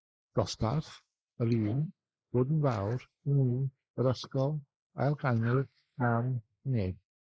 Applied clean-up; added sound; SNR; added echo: neural mask model Resemble Enhance denoiser.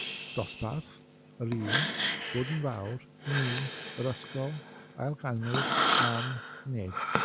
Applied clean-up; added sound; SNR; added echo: none; Breathing; -2 dB; none.